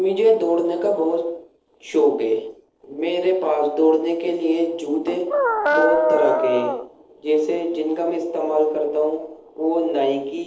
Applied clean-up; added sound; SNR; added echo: neural separator model SepFormer DNS4.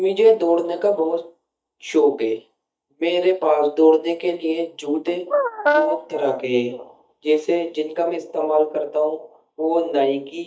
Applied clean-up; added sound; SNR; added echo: neural mask model DeepFilterNet 3.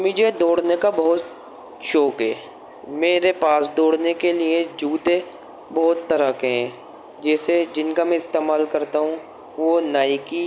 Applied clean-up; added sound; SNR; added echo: none; none; none; none.